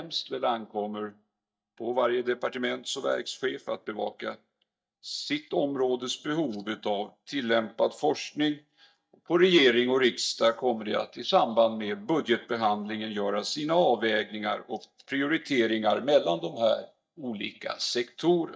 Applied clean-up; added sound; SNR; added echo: neural mask model DeepFilterNet 3.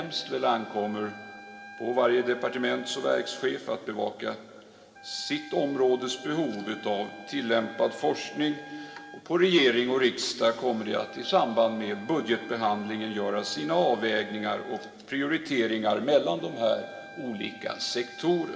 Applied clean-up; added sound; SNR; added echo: none; Wind instrument, woodwind instrument; 19 dB; reverberation time 2.0 s.